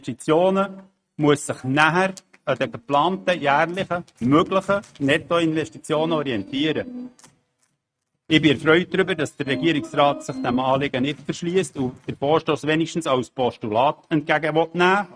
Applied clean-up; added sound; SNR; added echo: neural mask model RNNoise.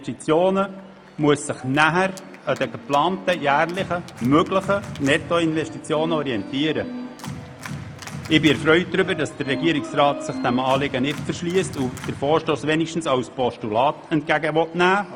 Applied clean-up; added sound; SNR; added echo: none; Organ; 13 dB; none.